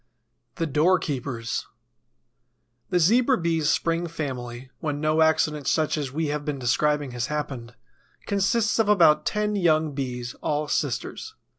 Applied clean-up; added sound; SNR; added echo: none; none; none; none.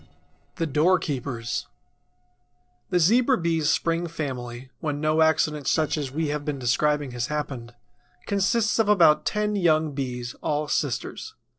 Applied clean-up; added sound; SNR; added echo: neural separator model SepFormer DNS4.